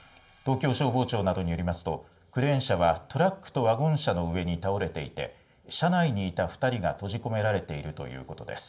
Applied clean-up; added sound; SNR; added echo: none; none; none; reverberation time 0.4 s.